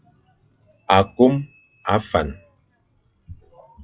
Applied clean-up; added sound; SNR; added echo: classical method log-MMSE.